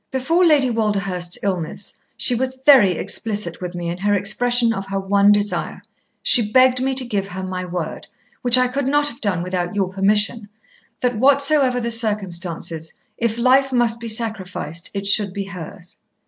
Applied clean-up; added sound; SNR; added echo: none; none; none; none.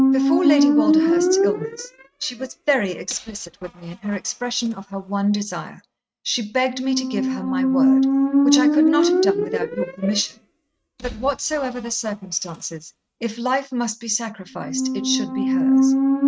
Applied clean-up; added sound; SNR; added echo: neural mask model RNNoise.